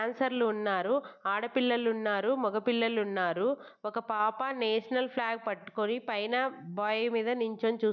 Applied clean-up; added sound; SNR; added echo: none; none; none; none.